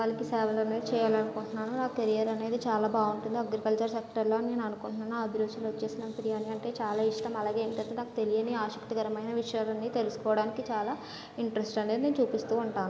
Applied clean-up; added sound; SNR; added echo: none; none; none; none.